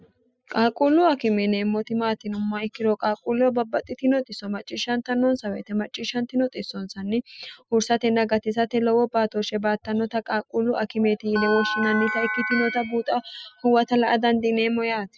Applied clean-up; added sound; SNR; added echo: classical method spectral subtraction.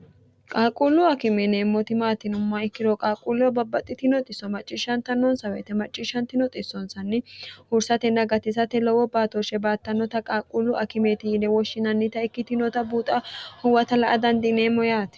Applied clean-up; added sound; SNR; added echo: none; none; none; none.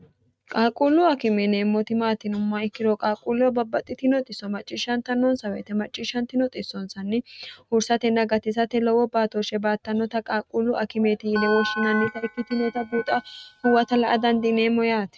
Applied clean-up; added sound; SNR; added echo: neural mask model RNNoise.